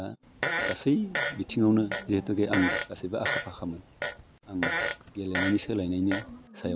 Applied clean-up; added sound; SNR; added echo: none; Fart; 4 dB; none.